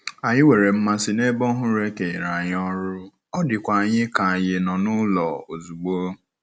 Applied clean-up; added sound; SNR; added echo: none; none; none; none.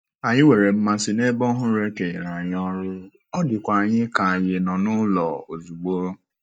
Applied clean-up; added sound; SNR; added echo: neural mask model DeepFilterNet 3.